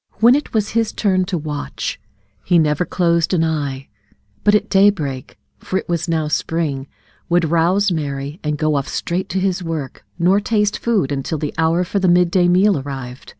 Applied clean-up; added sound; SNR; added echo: none; none; none; none.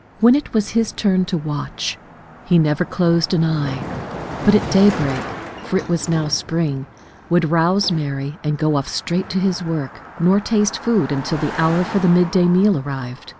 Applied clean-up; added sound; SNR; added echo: none; Car passing by; 13 dB; none.